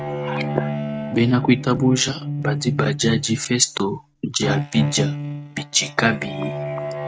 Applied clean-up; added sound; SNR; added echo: neural mask model RNNoise.